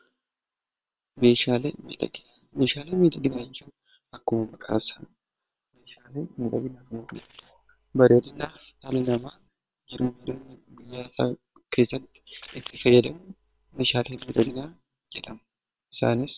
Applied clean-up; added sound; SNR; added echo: neural separator model SepFormer WHAM!.